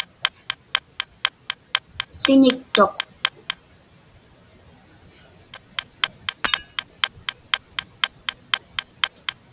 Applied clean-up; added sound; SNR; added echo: none; Shatter / Hammer + Clock; 1 dB; none.